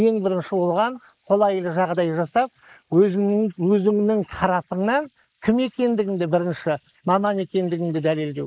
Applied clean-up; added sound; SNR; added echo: neural mask model Resemble Enhance denoiser.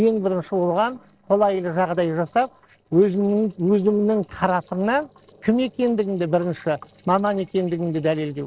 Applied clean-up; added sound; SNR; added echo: neural separator model SepFormer DNS4.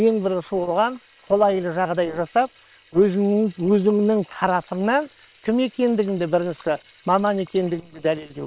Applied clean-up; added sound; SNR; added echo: neural separator model SepFormer WHAM!.